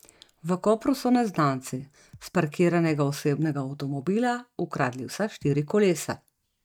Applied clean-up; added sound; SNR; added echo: neural mask model DeepFilterNet 3.